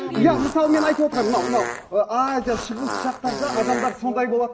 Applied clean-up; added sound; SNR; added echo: none; Fart; 9 dB; reverberation time 1.3 s.